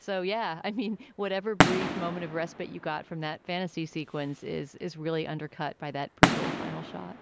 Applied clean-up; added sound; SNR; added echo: none; Fireworks; -2 dB; none.